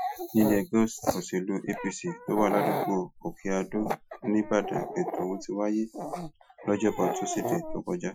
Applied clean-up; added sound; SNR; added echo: classical method Wiener filter.